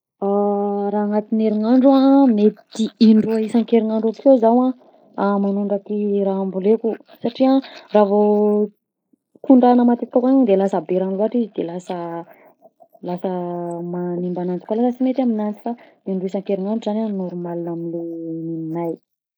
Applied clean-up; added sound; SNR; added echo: neural mask model Resemble Enhance denoiser.